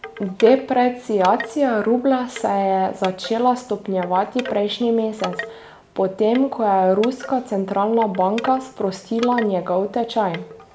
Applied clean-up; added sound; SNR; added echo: none; Wind chime / Wood; 16 dB; none.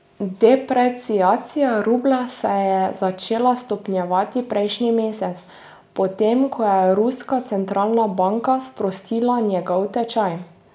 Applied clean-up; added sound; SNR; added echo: none; none; none; none.